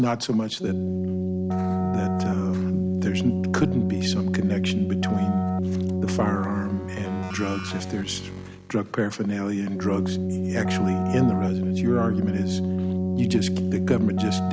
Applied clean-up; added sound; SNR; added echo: none; Keyboard (musical); -2 dB; none.